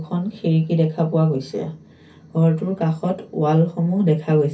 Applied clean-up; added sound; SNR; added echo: none; none; none; reverberation time 0.3 s.